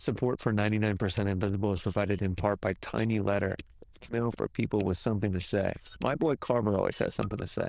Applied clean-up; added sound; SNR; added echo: neural diffusion model UNIVERSE++.